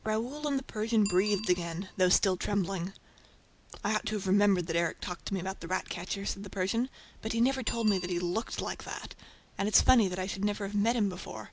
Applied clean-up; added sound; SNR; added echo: none; Bicycle bell; 19 dB; none.